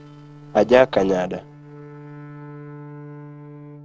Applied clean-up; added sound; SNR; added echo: neural separator model SepFormer DNS4.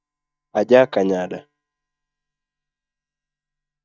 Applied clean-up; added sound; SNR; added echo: neural mask model DeepFilterNet 3.